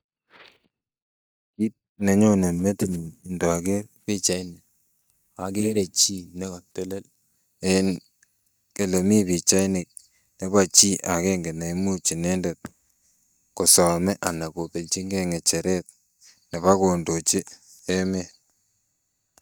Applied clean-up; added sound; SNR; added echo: neural mask model DeepFilterNet 3.